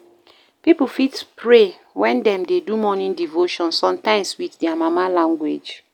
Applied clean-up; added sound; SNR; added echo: none; none; none; none.